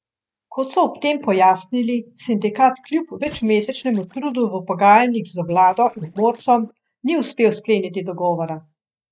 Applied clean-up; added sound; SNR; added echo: neural mask model DeepFilterNet 3.